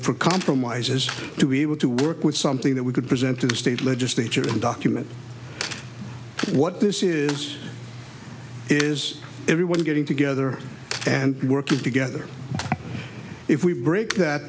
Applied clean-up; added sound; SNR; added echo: none; Coin (dropping); 15 dB; none.